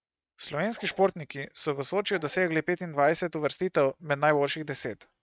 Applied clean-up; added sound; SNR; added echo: neural mask model RNNoise.